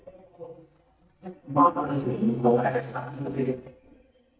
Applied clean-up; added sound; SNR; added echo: neural mask model DeepFilterNet 3.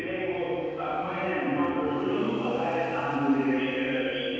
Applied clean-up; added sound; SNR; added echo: none; Motorcycle; 16 dB; reverberation time 2.1 s.